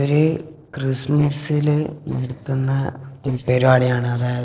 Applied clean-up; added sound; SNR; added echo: neural separator model SepFormer DNS4.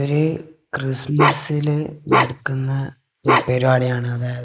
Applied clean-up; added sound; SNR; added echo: neural mask model Resemble Enhance denoiser.